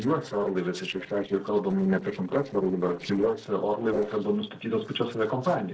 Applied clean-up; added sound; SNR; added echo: neural separator model SepFormer DNS4.